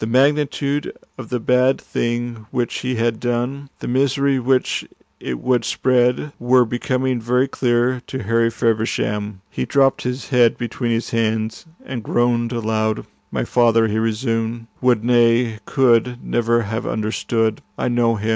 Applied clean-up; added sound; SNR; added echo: none; none; none; none.